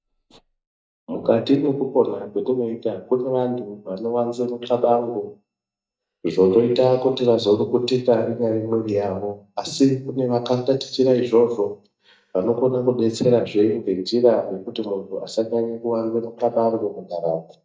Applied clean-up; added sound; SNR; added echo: neural mask model DeepFilterNet 3.